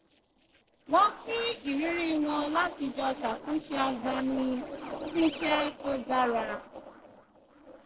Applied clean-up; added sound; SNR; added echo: neural separator model SepFormer DNS4.